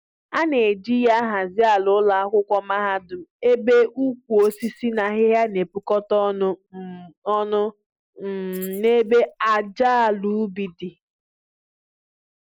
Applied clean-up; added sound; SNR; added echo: neural mask model Resemble Enhance denoiser.